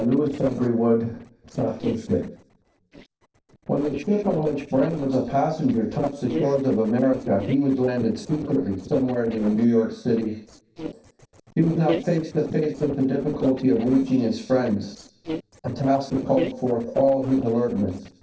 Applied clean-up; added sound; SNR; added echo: neural separator model SepFormer DNS4.